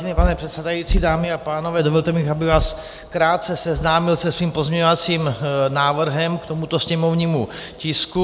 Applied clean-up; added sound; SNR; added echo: none; none; none; none.